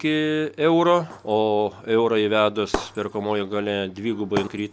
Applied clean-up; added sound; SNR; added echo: none; Shatter; 15 dB; none.